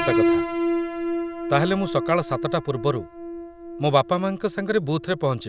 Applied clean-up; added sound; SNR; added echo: none; Piano; 3 dB; none.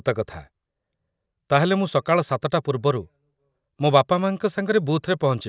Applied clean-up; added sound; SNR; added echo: none; none; none; none.